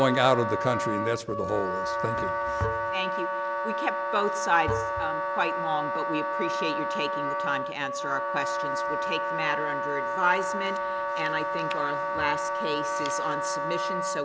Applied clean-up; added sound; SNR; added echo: none; Wind instrument, woodwind instrument; -1 dB; none.